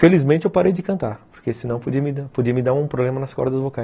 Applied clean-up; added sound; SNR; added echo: none; none; none; none.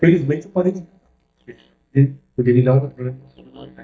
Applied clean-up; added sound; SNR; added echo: neural mask model DeepFilterNet 3.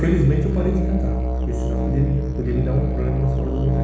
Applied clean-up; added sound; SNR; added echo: none; Musical instrument; 0 dB; reverberation time 1.1 s.